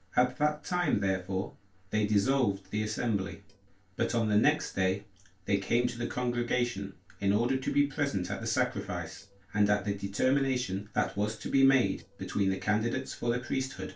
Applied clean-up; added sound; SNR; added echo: neural separator model SepFormer DNS4.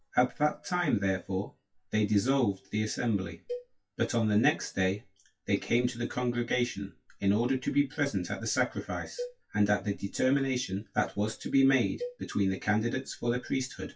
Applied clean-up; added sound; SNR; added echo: classical method WPE with log-MMSE.